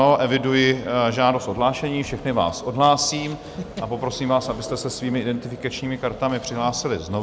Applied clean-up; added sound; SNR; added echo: none; none; none; none.